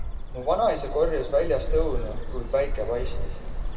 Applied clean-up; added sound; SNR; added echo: none; Bird; 1 dB; reverberation time 1.9 s.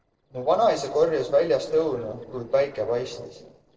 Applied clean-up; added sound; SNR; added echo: neural separator model SepFormer DNS4.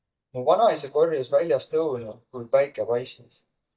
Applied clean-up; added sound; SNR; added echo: neural mask model DeepFilterNet 3.